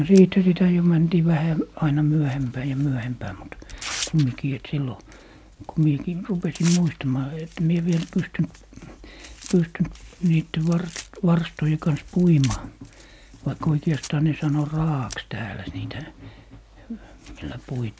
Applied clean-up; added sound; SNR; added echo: none; Tearing; 20 dB; none.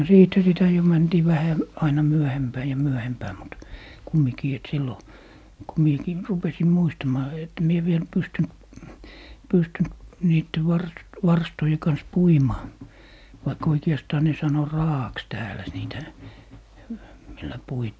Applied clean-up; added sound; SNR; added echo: none; none; none; none.